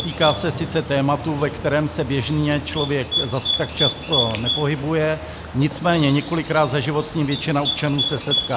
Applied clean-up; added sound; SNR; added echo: none; Bird; 5 dB; none.